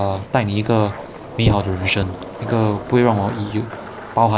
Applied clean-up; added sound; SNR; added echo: none; Skateboard; 13 dB; none.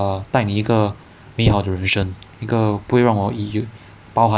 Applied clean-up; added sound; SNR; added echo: none; none; none; none.